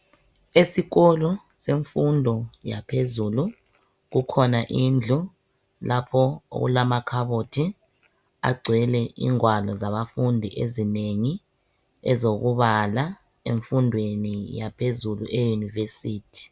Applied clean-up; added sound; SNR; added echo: none; none; none; none.